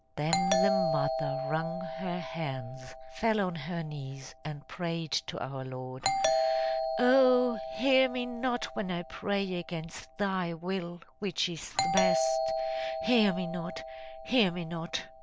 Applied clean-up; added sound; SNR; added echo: none; Doorbell; 2 dB; none.